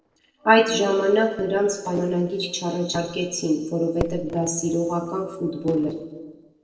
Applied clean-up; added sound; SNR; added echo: neural separator model SepFormer DNS4.